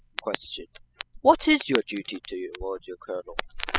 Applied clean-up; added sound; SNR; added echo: classical method spectral subtraction.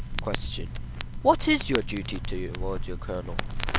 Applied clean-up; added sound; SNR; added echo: none; Crackle; 1 dB; none.